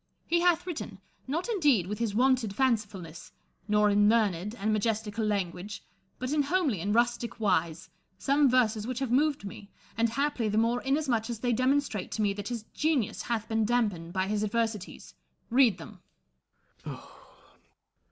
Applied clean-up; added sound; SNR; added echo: none; none; none; none.